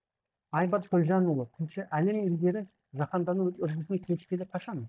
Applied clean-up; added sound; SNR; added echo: neural mask model DeepFilterNet 3.